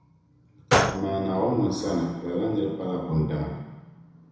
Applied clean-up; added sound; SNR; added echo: none; Gunshot, gunfire; 0 dB; reverberation time 1.0 s.